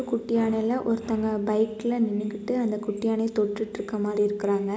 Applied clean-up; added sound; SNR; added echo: none; none; none; none.